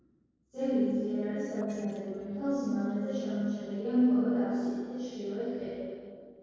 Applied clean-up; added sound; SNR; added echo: neural separator model SepFormer DNS4.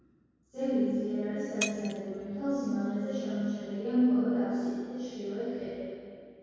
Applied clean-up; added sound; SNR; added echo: none; Shatter; 13 dB; reverberation time 2.0 s.